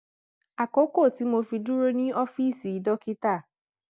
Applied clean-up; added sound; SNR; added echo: none; none; none; none.